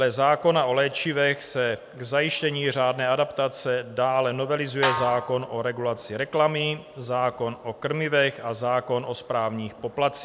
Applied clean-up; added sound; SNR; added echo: none; Snare drum; 7 dB; none.